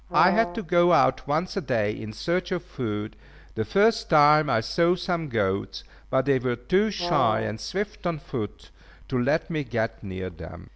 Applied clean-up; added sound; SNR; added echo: none; Brass instrument; 9 dB; none.